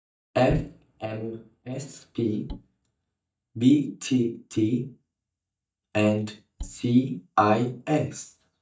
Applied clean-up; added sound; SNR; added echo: neural mask model DeepFilterNet 3.